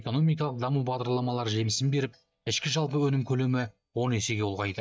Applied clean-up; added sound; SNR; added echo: neural mask model DeepFilterNet 3.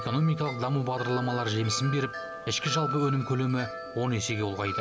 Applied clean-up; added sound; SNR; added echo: none; Wind chime; 9 dB; none.